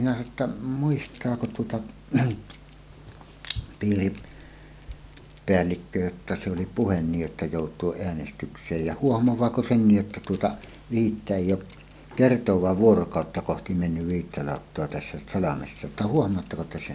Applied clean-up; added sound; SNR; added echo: none; Chink, clink; 11 dB; none.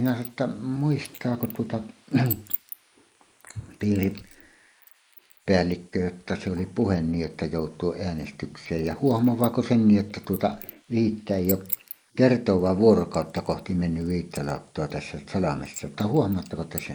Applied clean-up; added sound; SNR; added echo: neural mask model Resemble Enhance denoiser.